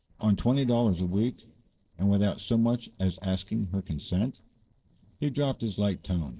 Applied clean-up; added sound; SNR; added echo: neural separator model SepFormer DNS4.